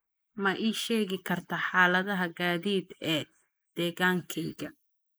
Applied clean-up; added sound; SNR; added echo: neural mask model Resemble Enhance denoiser.